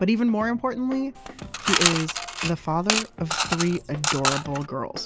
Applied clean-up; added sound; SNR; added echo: none; Coin (dropping) / Mechanisms; 1 dB; none.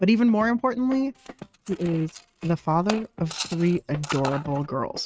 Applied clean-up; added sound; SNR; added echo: neural mask model RNNoise.